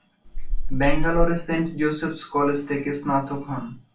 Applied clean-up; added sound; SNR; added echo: none; Meow; -4 dB; reverberation time 0.2 s.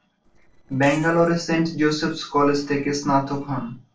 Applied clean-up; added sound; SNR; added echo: neural separator model SepFormer DNS4.